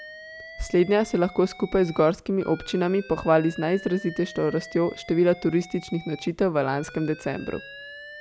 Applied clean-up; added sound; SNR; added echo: none; Alarm; 19 dB; none.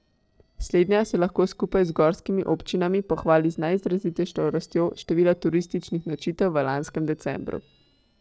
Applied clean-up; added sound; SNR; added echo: neural separator model SepFormer DNS4.